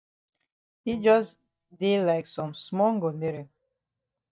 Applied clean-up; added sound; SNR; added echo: neural mask model DeepFilterNet 3.